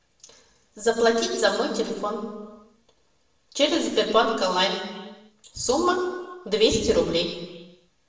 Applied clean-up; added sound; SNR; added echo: none; none; none; reverberation time 1.1 s.